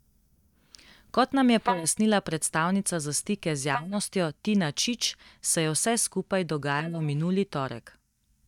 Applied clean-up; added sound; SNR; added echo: neural mask model DeepFilterNet 3.